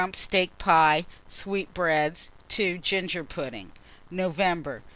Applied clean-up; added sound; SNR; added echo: none; none; none; none.